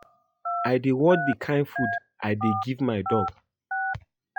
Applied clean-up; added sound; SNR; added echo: classical method log-MMSE.